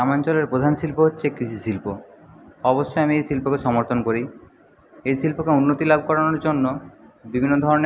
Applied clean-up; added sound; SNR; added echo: none; none; none; none.